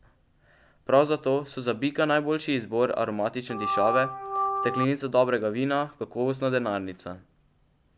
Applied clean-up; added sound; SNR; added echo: none; Organ; 1 dB; none.